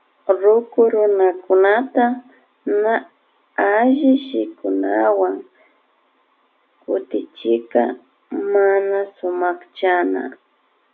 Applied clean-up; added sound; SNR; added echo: none; none; none; none.